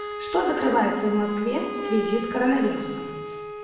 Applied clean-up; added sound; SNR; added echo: none; Wind instrument, woodwind instrument; 7 dB; reverberation time 1.0 s.